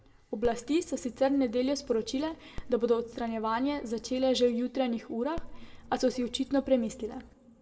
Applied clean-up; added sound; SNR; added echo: none; Dog; 17 dB; reverberation time 0.7 s.